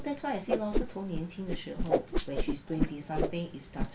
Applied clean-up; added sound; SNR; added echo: neural mask model Resemble Enhance denoiser.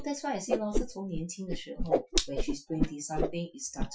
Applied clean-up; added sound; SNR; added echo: classical method Wiener filter.